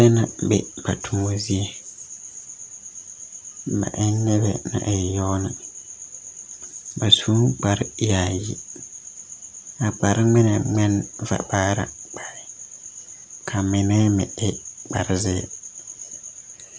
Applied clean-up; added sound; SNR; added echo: none; none; none; none.